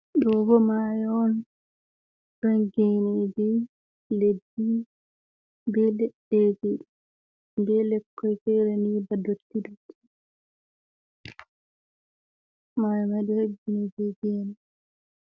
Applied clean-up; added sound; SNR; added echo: none; none; none; none.